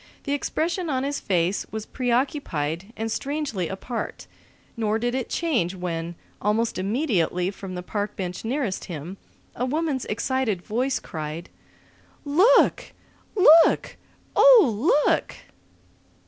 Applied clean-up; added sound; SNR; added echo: none; none; none; none.